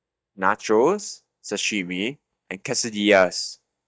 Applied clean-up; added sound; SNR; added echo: neural mask model DeepFilterNet 3.